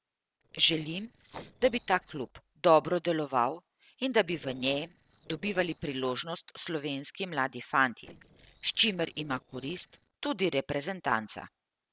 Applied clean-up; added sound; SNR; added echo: neural separator model SepFormer DNS4.